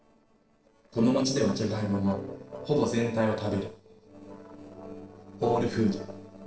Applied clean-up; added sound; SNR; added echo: neural separator model SepFormer DNS4.